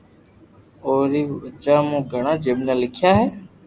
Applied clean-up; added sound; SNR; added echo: none; none; none; none.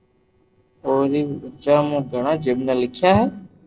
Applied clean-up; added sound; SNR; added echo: neural separator model SepFormer DNS4.